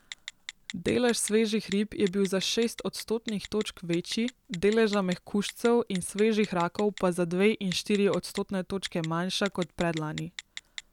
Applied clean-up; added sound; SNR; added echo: none; Telephone; 17 dB; none.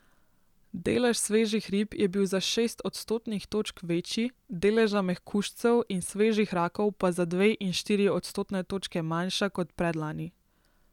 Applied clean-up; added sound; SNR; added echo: none; none; none; none.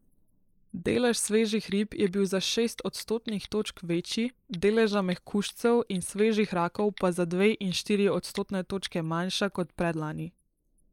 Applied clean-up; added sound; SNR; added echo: neural mask model Resemble Enhance denoiser.